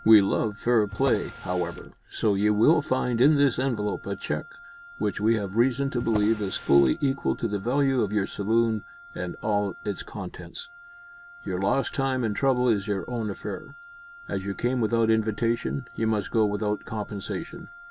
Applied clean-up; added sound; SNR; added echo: none; Drawer open or close + Wind instrument, woodwind instrument; 19 dB; none.